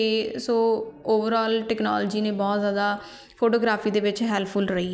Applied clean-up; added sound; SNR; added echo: none; none; none; none.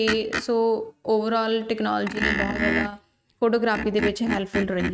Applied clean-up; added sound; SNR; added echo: neural mask model RNNoise.